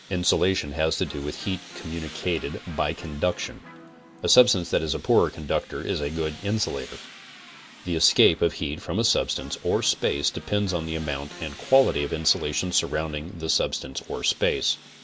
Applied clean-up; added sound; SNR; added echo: none; Electric guitar + Tools; 19 dB; none.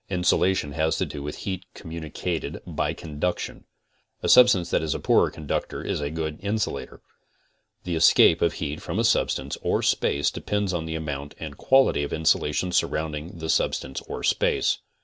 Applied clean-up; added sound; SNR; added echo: none; none; none; none.